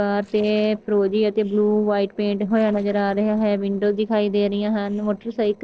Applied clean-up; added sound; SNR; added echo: neural separator model SepFormer DNS4.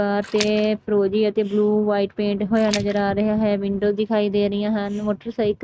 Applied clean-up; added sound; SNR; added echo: neural mask model RNNoise.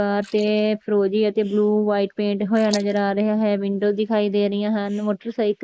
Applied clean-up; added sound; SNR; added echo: neural mask model Resemble Enhance denoiser.